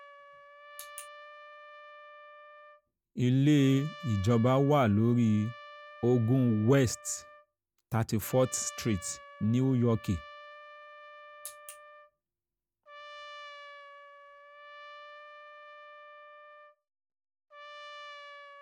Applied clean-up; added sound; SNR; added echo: none; Trumpet; 19 dB; none.